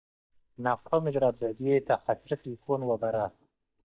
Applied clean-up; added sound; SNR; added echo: neural mask model DeepFilterNet 3.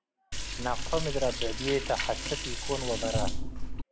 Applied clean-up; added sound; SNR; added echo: none; Liquid; -2 dB; none.